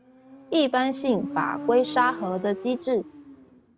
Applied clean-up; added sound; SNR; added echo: none; Motorcycle; 11 dB; none.